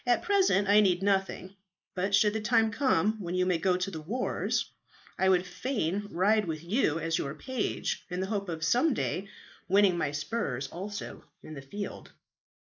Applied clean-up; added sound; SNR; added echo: neural mask model Resemble Enhance denoiser.